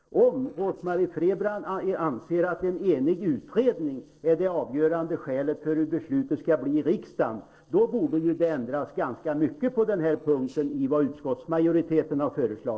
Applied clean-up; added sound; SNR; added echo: neural separator model SepFormer DNS4.